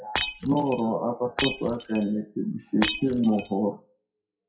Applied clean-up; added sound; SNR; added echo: classical method WPE with log-MMSE.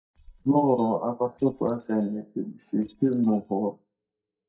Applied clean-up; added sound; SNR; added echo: neural mask model DeepFilterNet 3.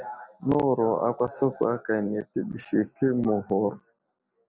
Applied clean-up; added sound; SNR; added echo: none; none; none; none.